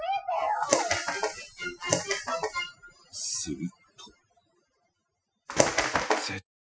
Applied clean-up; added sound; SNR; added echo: classical method Wiener filter.